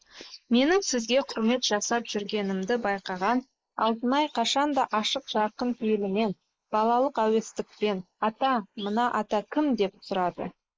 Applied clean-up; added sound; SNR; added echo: neural mask model Resemble Enhance denoiser.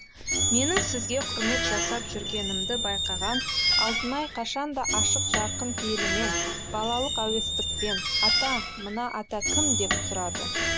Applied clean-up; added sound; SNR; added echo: none; Squeak; -4 dB; none.